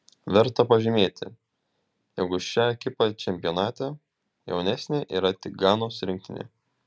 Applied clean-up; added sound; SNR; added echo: none; none; none; none.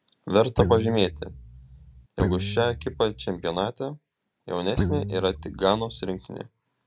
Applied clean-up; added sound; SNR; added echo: none; Guitar; 4 dB; none.